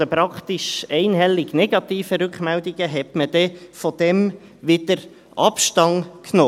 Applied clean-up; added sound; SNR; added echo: none; none; none; none.